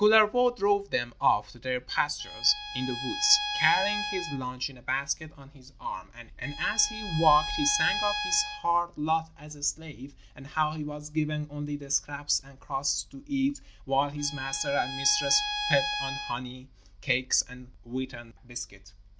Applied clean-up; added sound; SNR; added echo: none; Bowed string instrument; 5 dB; none.